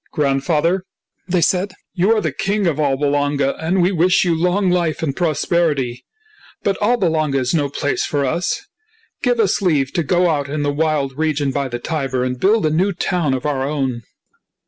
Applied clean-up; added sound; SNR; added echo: none; none; none; none.